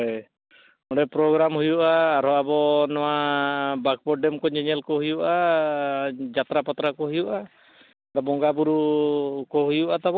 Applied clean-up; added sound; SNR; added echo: none; none; none; none.